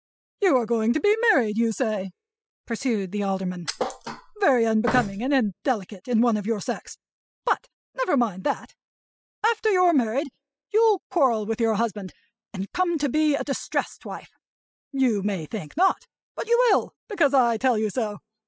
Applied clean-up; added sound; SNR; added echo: classical method spectral subtraction.